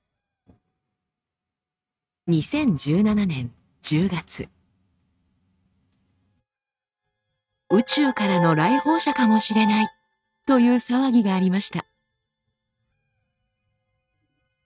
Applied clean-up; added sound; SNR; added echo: neural mask model RNNoise.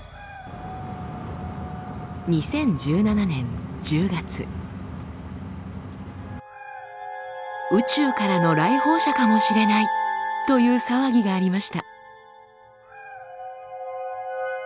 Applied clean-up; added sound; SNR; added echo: none; Dog; 20 dB; none.